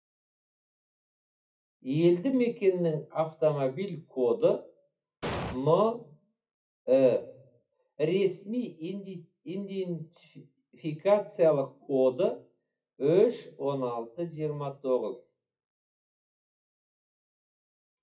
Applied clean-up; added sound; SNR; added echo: classical method WPE with log-MMSE.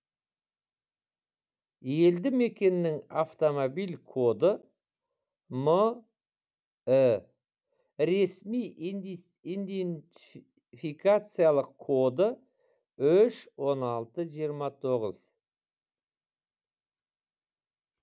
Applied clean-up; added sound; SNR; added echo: none; none; none; none.